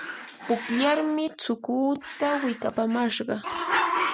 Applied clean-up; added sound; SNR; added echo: none; Growling; 5 dB; none.